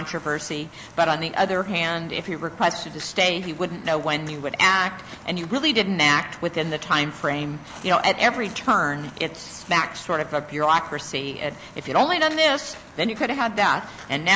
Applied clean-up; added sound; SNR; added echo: none; Walk, footsteps; 20 dB; none.